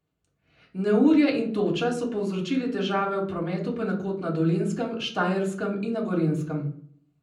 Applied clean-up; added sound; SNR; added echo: none; none; none; reverberation time 0.6 s.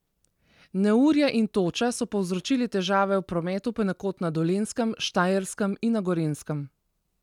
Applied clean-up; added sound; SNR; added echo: none; none; none; none.